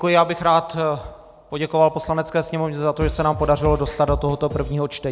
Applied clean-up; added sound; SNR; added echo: none; Drum kit; 7 dB; none.